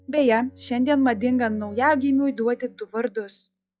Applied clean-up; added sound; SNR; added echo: classical method log-MMSE.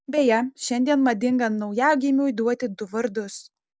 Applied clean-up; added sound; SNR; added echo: none; none; none; none.